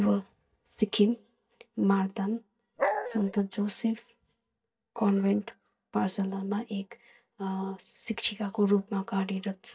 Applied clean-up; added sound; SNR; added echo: neural mask model DeepFilterNet 3.